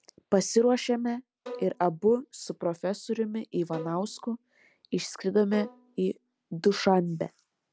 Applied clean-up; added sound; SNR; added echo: none; Bowed string instrument; 18 dB; none.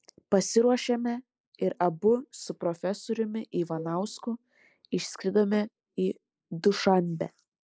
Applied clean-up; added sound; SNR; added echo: neural mask model Resemble Enhance denoiser.